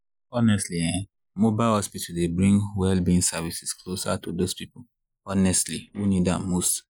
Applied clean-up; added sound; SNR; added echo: neural mask model Resemble Enhance denoiser.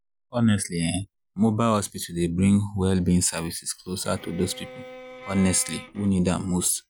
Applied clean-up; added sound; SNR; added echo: none; Bowed string instrument; 18 dB; none.